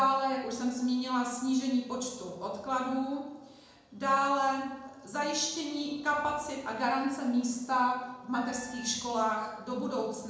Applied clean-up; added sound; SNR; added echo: none; Wind instrument, woodwind instrument; 17 dB; reverberation time 0.8 s.